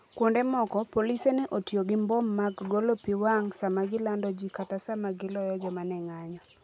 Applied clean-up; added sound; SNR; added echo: none; none; none; none.